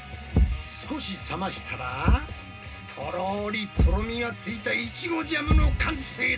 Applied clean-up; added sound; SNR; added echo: none; Thump, thud; -3 dB; reverberation time 0.2 s.